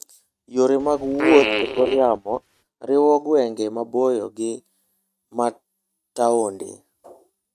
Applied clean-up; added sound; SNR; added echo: neural mask model RNNoise.